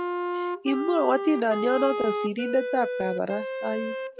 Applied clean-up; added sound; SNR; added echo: none; Wind instrument, woodwind instrument; 4 dB; none.